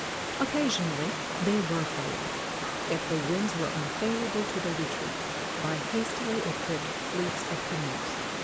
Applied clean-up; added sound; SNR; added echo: none; Stream / Liquid; 0 dB; none.